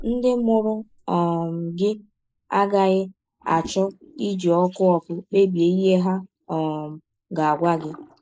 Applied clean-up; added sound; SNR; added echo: neural mask model Resemble Enhance denoiser.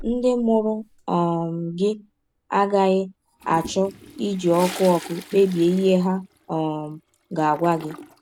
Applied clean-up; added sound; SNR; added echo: none; Toilet flush; 19 dB; none.